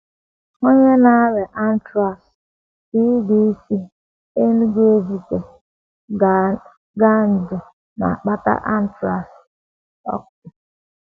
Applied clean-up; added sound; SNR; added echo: none; none; none; none.